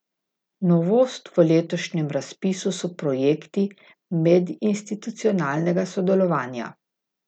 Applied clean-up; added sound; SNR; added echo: none; none; none; none.